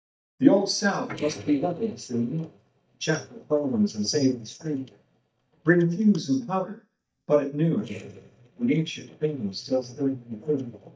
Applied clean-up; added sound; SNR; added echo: neural mask model DeepFilterNet 3.